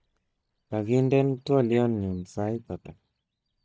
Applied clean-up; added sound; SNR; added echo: neural mask model DeepFilterNet 3.